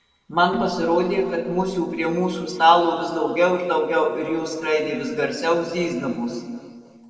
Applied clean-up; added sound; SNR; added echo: neural separator model SepFormer DNS4.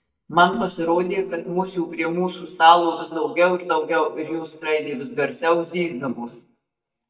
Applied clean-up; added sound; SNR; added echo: neural mask model DeepFilterNet 3.